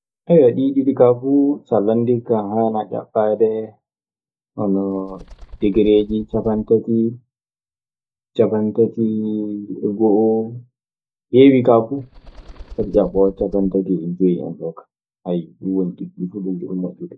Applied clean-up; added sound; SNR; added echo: neural mask model DeepFilterNet 3.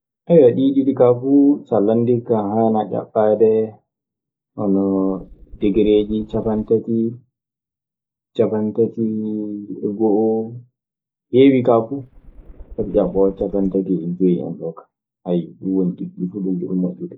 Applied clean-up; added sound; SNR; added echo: neural mask model Resemble Enhance denoiser.